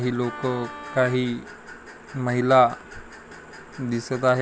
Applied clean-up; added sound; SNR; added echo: none; Wind instrument, woodwind instrument; 14 dB; none.